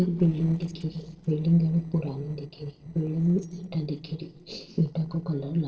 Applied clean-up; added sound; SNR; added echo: neural separator model SepFormer DNS4.